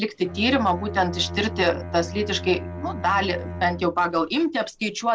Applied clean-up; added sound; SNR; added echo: none; Bowed string instrument; 11 dB; none.